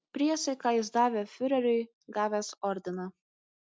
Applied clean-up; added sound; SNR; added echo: none; none; none; none.